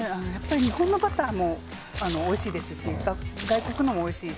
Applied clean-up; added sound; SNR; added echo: none; Bowed string instrument + Splash, splatter; 11 dB; none.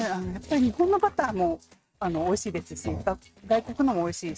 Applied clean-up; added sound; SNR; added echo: neural mask model RNNoise.